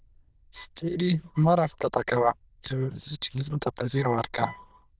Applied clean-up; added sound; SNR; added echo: neural diffusion model UNIVERSE++.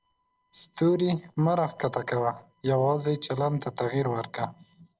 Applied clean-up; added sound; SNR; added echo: neural separator model SepFormer DNS4.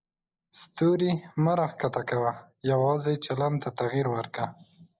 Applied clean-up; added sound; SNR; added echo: neural mask model Resemble Enhance denoiser.